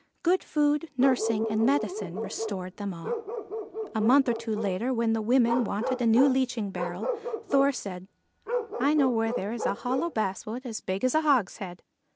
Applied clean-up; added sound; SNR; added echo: none; Bark; 8 dB; none.